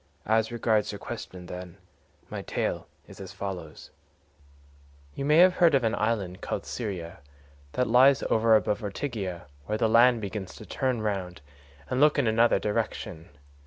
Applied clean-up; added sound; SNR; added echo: none; none; none; none.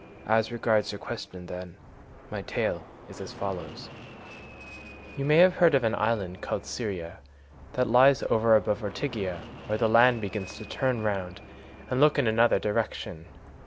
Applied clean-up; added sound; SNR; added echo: none; Fixed-wing aircraft, airplane; 18 dB; none.